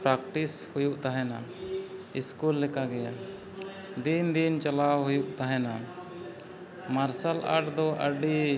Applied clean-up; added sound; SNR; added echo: none; none; none; none.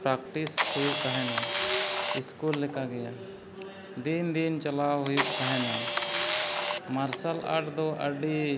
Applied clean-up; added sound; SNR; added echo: none; Camera; -1 dB; none.